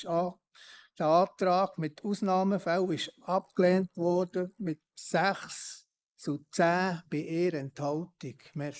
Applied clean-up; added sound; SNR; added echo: neural mask model Resemble Enhance denoiser.